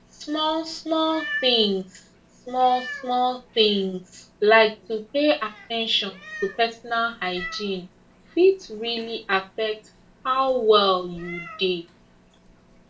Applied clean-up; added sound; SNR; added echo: none; Meow; 17 dB; reverberation time 0.2 s.